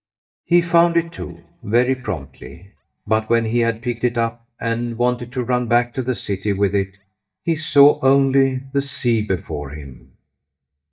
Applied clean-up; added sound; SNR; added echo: neural mask model DeepFilterNet 3.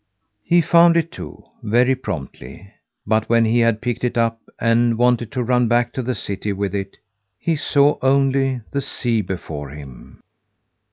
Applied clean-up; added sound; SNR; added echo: none; none; none; none.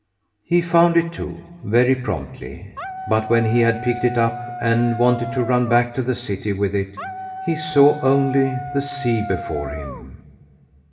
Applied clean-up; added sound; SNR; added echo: none; Dog; 10 dB; reverberation time 1.6 s.